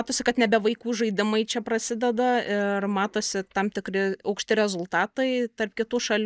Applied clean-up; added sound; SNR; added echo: neural mask model DeepFilterNet 3.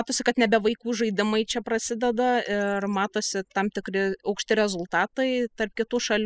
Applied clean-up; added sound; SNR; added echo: classical method spectral subtraction.